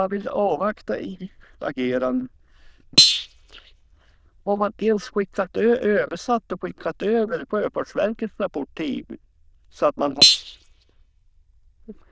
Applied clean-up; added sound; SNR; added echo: neural diffusion model UNIVERSE++.